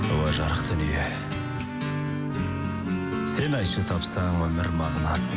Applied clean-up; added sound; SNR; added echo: none; Trumpet; 15 dB; none.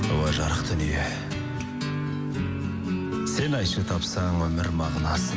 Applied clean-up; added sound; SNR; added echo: none; none; none; none.